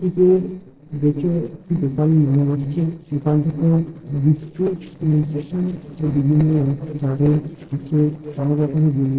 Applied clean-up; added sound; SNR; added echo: neural separator model SepFormer DNS4.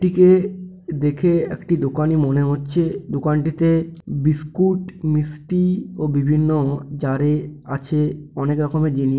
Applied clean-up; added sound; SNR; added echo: none; none; none; none.